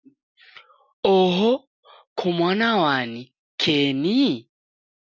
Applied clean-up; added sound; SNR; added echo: none; none; none; none.